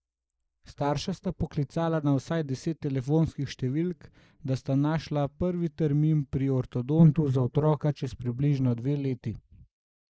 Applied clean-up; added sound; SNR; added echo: neural mask model Resemble Enhance denoiser.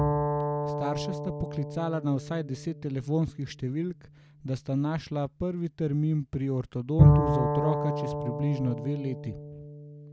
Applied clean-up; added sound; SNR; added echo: none; Bowed string instrument; -1 dB; none.